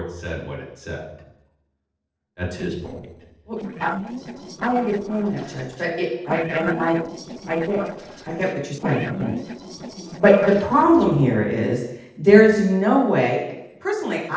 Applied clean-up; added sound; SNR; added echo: neural separator model SepFormer DNS4.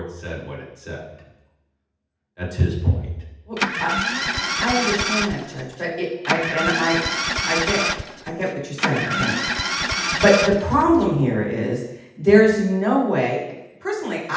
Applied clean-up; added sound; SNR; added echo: none; Engine starting; 2 dB; reverberation time 0.8 s.